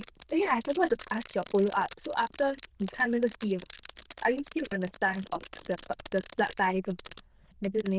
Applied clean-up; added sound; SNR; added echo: neural diffusion model UNIVERSE++.